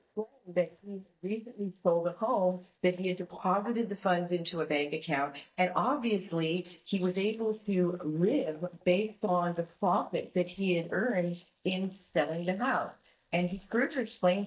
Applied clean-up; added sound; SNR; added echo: neural mask model DeepFilterNet 3.